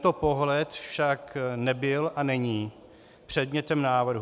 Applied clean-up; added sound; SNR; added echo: none; none; none; none.